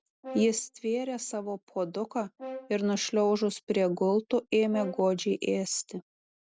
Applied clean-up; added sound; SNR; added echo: none; Brass instrument; 17 dB; none.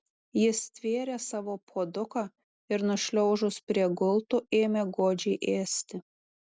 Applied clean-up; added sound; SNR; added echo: none; none; none; none.